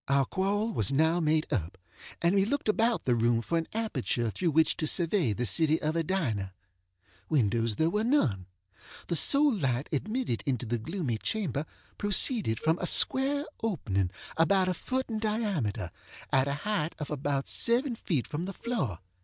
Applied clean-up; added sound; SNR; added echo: neural mask model DeepFilterNet 3.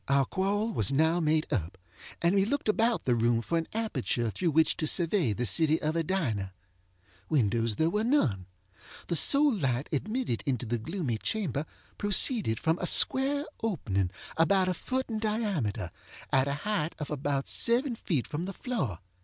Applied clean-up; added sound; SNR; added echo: none; none; none; none.